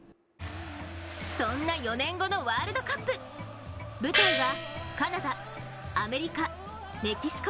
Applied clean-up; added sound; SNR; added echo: none; Gong; -3 dB; none.